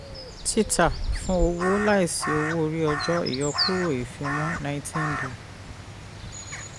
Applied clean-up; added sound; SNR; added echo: none; Crow; 4 dB; none.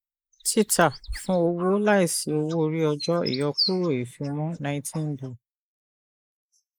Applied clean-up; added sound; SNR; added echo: neural mask model Resemble Enhance denoiser.